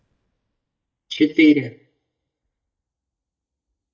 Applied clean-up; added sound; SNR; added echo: neural mask model DeepFilterNet 3.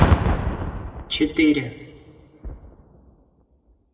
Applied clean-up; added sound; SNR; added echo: none; Boom; -2 dB; reverberation time 1.1 s.